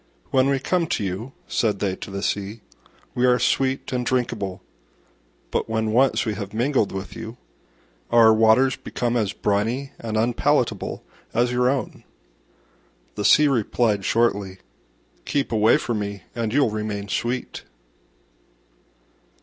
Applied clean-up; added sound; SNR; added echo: none; none; none; none.